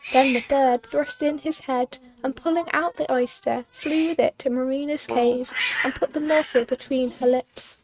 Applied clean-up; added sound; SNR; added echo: neural mask model RNNoise.